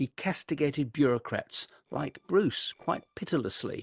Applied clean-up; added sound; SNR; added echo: neural separator model SepFormer DNS4.